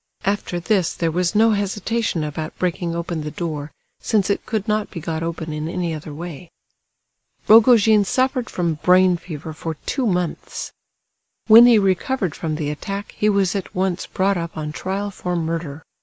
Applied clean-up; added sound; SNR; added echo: none; none; none; none.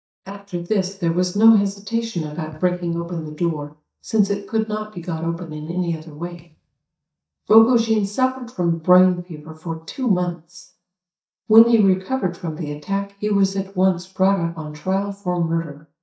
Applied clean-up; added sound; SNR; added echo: neural mask model DeepFilterNet 3.